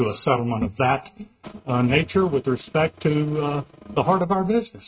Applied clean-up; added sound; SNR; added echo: neural mask model RNNoise.